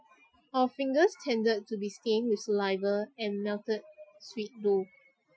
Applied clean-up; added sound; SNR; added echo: classical method Wiener filter.